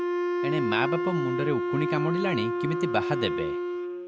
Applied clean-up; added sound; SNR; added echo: none; Wind instrument, woodwind instrument; -2 dB; none.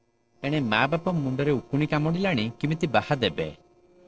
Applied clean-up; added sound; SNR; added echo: neural separator model SepFormer DNS4.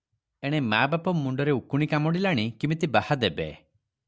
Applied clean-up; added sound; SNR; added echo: none; none; none; none.